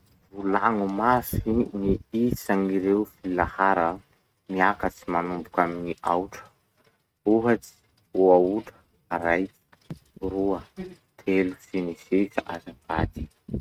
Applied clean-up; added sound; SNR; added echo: neural mask model RNNoise.